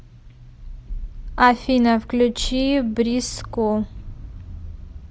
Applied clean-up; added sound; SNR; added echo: none; none; none; none.